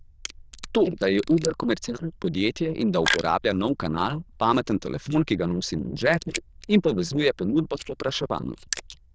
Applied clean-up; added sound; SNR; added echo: neural diffusion model UNIVERSE++.